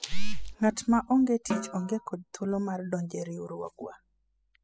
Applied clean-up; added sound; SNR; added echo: classical method spectral subtraction.